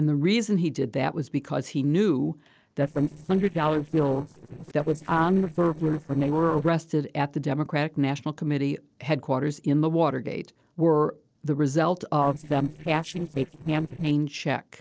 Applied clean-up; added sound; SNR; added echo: neural separator model SepFormer DNS4.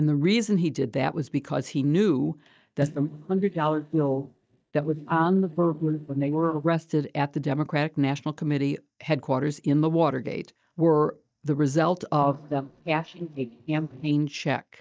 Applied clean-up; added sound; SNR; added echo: neural mask model DeepFilterNet 3.